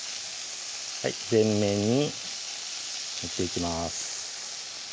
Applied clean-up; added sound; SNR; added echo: none; none; none; none.